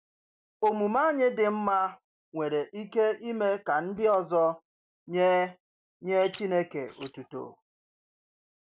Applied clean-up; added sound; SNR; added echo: neural mask model Resemble Enhance denoiser.